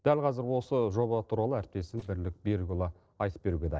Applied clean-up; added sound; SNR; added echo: neural separator model SepFormer DNS4.